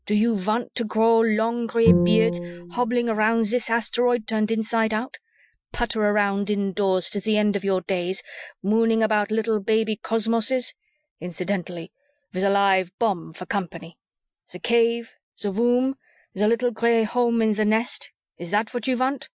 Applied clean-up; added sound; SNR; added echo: classical method Wiener filter.